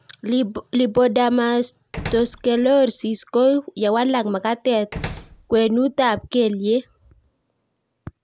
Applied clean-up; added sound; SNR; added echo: none; Slam; 16 dB; none.